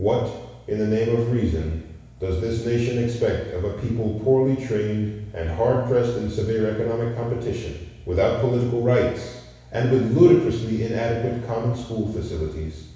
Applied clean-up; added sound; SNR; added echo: none; none; none; reverberation time 1.1 s.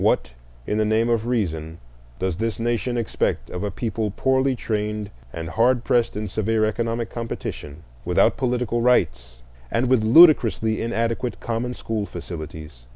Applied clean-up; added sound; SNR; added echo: none; none; none; none.